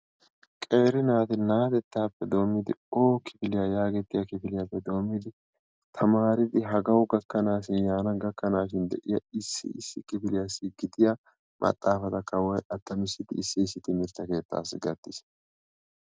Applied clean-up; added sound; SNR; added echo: none; none; none; none.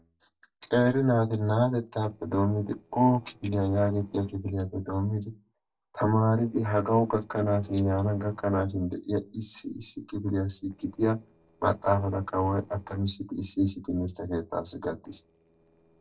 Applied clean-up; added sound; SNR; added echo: neural separator model SepFormer DNS4.